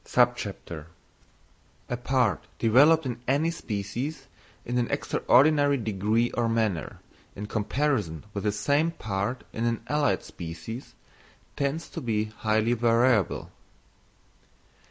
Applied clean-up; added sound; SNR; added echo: none; none; none; none.